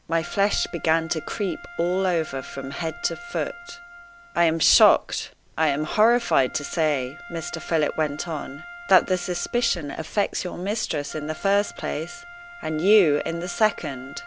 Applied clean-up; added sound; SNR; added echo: none; Wind instrument, woodwind instrument; 18 dB; none.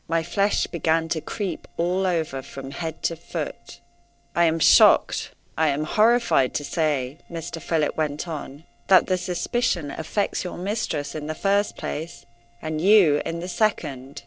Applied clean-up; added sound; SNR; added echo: neural separator model SepFormer DNS4.